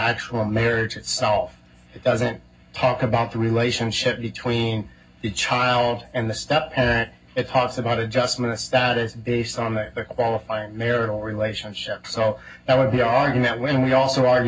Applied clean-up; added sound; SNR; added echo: none; none; none; reverberation time 0.4 s.